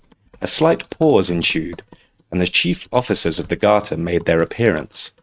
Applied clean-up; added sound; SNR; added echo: neural mask model RNNoise.